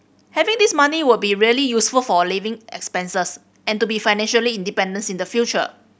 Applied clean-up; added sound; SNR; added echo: none; none; none; none.